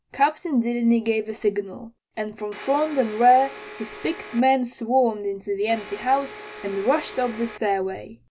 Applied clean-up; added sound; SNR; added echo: none; Domestic sounds, home sounds; 14 dB; none.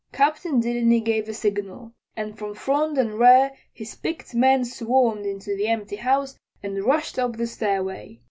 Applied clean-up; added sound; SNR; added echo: none; none; none; none.